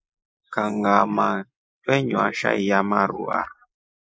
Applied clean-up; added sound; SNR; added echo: neural mask model Resemble Enhance denoiser.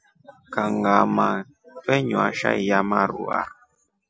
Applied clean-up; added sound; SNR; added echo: none; none; none; none.